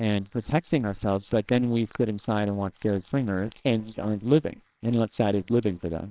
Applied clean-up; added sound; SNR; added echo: neural separator model SepFormer WHAMR!.